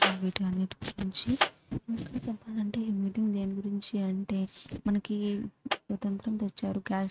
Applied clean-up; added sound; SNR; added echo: neural mask model RNNoise.